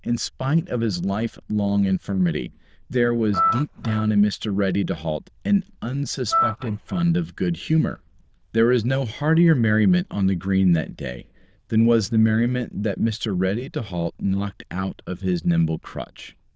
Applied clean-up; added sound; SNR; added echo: neural diffusion model UNIVERSE++.